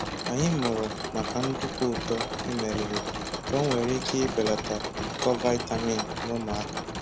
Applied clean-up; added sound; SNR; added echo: none; Mechanisms; 3 dB; none.